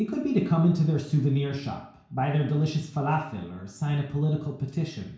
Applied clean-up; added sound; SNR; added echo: none; none; none; reverberation time 0.6 s.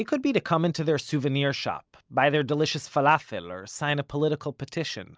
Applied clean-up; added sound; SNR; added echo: none; none; none; none.